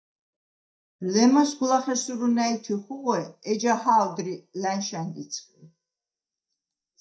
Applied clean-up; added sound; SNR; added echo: neural mask model DeepFilterNet 3.